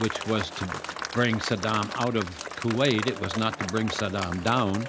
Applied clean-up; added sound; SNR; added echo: none; Applause / Crowd; 8 dB; none.